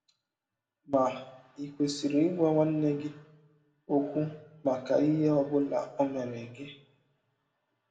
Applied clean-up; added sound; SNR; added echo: none; none; none; reverberation time 0.5 s.